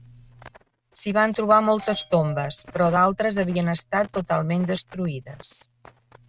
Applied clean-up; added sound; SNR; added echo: neural mask model RNNoise.